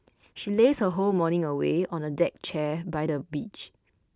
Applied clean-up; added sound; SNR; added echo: none; none; none; none.